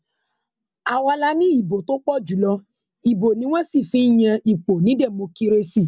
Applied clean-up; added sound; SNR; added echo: none; none; none; none.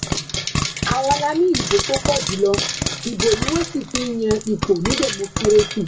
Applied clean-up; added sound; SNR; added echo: none; Frying (food); 4 dB; reverberation time 0.2 s.